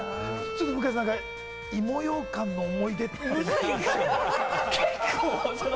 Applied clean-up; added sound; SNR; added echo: none; Bowed string instrument; 9 dB; none.